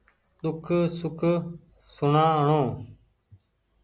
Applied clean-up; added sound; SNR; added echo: none; none; none; none.